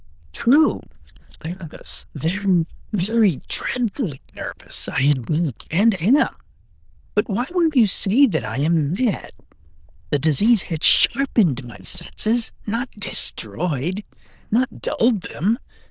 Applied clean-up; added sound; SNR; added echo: neural diffusion model UNIVERSE++.